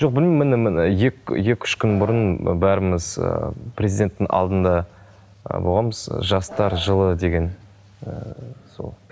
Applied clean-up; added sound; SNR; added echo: none; Piano; 14 dB; none.